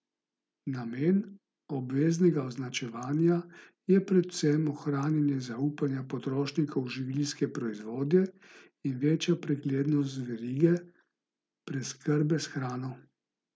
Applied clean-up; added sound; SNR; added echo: none; none; none; none.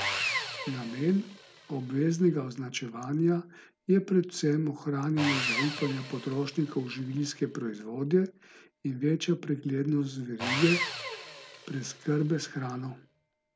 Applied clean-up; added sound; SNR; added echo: none; Sawing; 9 dB; none.